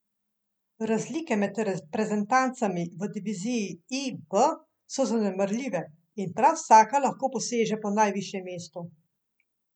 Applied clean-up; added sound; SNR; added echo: none; none; none; none.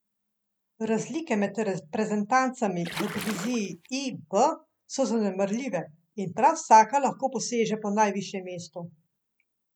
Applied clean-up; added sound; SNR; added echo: none; Splash, splatter; 11 dB; none.